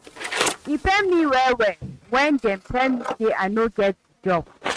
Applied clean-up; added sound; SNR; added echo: neural mask model RNNoise.